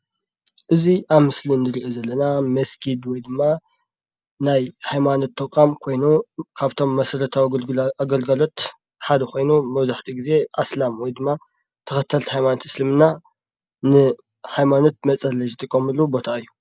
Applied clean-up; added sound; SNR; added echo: none; none; none; none.